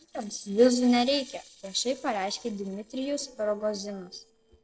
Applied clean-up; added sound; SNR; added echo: neural separator model SepFormer DNS4.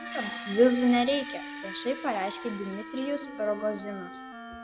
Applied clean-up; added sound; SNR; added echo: none; Wind instrument, woodwind instrument + Screech; 10 dB; none.